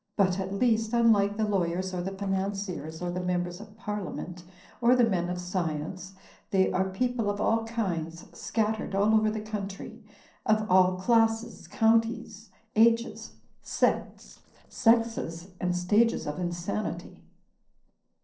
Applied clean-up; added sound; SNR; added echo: neural separator model SepFormer DNS4.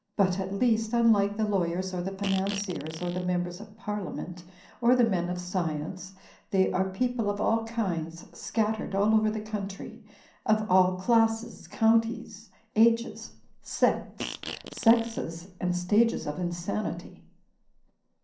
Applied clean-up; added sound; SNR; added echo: none; Fart; 11 dB; reverberation time 0.6 s.